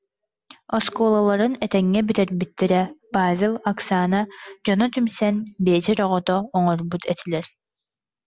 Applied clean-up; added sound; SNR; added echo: none; none; none; none.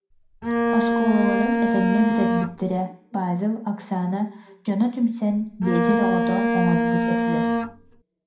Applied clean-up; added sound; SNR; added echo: none; Bowed string instrument; -2 dB; reverberation time 0.4 s.